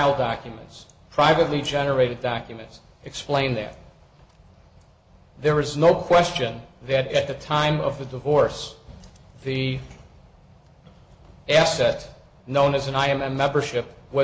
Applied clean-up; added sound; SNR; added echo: none; none; none; none.